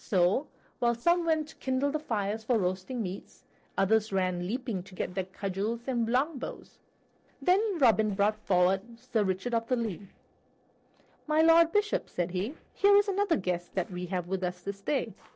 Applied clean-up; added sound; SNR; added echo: neural separator model SepFormer DNS4.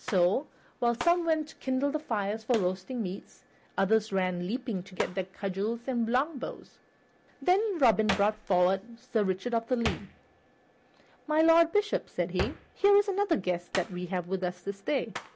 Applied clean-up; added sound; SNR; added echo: none; Hands; 15 dB; none.